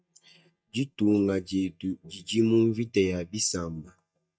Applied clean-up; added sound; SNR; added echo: neural mask model DeepFilterNet 3.